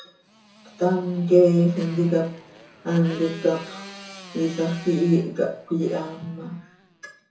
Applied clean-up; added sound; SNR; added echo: none; Motorcycle; 20 dB; reverberation time 0.6 s.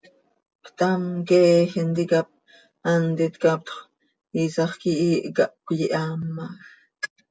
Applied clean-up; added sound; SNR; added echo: none; none; none; none.